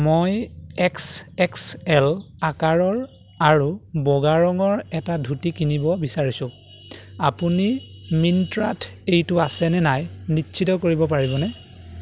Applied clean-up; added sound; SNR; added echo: none; none; none; none.